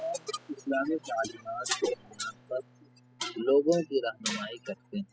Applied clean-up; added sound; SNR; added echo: classical method spectral subtraction.